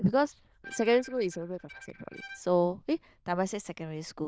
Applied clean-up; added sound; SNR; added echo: neural diffusion model UNIVERSE++.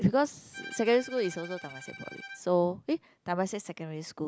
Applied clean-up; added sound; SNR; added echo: none; Bowed string instrument; 16 dB; none.